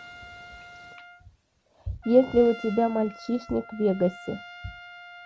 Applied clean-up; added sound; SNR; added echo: none; Trumpet; 18 dB; none.